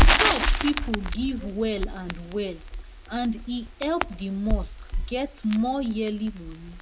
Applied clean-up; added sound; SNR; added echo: none; Crackle; -2 dB; none.